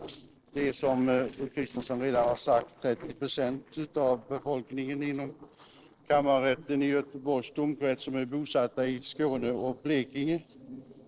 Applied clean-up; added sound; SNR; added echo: neural separator model SepFormer DNS4.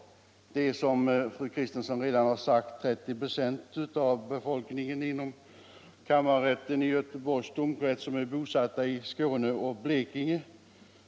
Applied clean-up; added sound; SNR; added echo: none; none; none; none.